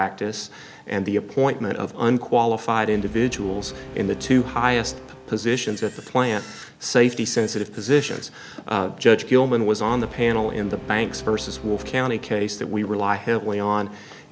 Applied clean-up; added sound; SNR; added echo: none; Camera + Brass instrument; 19 dB; none.